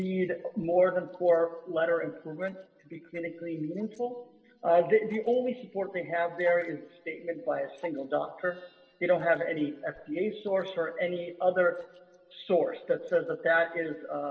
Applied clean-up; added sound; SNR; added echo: neural separator model SepFormer DNS4.